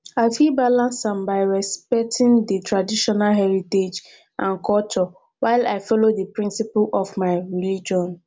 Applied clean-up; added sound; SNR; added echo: none; none; none; none.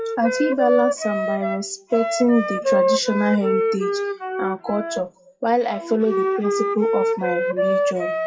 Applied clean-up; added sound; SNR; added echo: classical method WPE with log-MMSE.